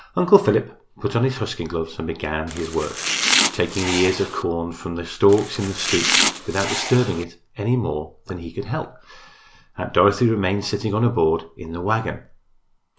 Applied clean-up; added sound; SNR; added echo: none; Domestic sounds, home sounds; 1 dB; none.